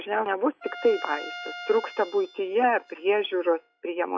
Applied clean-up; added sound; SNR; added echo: classical method log-MMSE.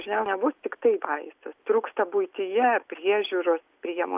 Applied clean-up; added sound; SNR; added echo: none; none; none; none.